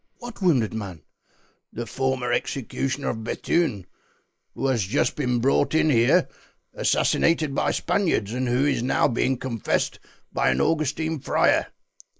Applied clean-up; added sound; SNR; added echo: neural mask model Resemble Enhance denoiser.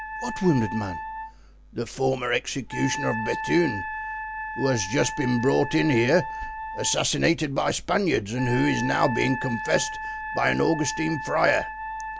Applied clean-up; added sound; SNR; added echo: none; Wind instrument, woodwind instrument; 8 dB; none.